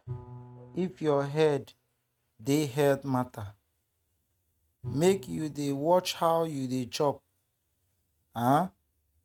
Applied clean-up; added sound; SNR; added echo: neural mask model RNNoise.